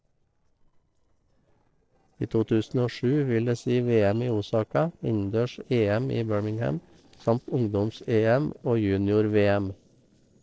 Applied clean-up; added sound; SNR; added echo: neural separator model SepFormer DNS4.